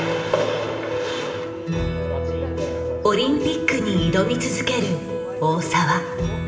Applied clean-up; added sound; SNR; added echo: none; none; none; reverberation time 3.0 s.